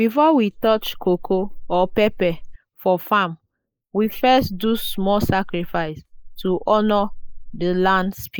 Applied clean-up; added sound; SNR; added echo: neural mask model Resemble Enhance denoiser.